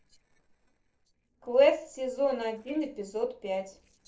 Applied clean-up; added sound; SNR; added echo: neural separator model SepFormer DNS4.